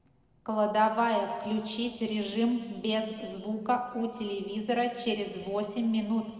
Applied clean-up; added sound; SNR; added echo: none; none; none; reverberation time 1.9 s.